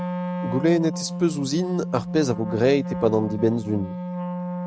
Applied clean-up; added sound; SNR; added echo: neural mask model RNNoise.